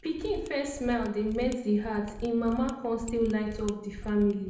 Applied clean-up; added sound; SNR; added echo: none; Mechanisms; 14 dB; reverberation time 0.7 s.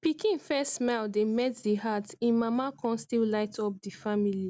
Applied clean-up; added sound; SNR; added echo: none; none; none; none.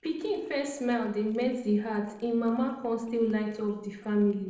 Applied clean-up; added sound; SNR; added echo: neural separator model SepFormer DNS4.